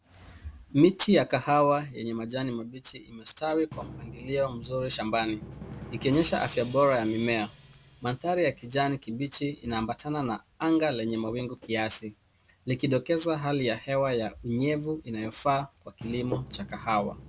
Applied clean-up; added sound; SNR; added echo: none; Drum; 19 dB; none.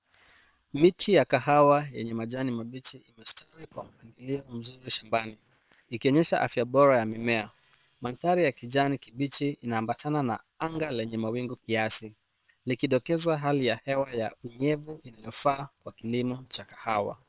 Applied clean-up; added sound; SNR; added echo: neural separator model SepFormer WHAM!.